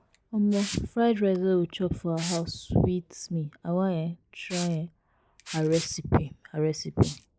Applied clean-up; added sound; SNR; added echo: neural mask model Resemble Enhance denoiser.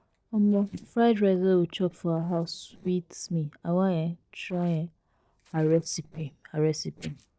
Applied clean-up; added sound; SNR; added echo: neural separator model SepFormer DNS4.